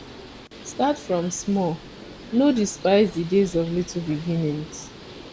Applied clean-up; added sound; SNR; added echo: none; Bird; 17 dB; none.